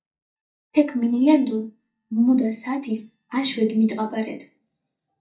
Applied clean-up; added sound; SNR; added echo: neural mask model DeepFilterNet 3.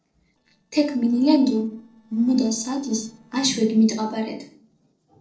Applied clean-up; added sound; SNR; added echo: neural separator model SepFormer DNS4.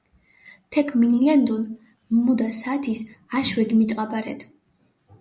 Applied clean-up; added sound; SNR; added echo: none; none; none; none.